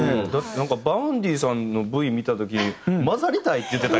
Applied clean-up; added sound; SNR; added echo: none; none; none; none.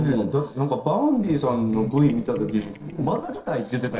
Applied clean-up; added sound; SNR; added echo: neural separator model SepFormer DNS4.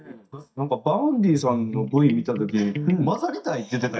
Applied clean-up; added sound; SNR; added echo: neural mask model DeepFilterNet 3.